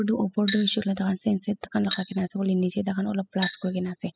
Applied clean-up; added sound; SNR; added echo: classical method spectral subtraction.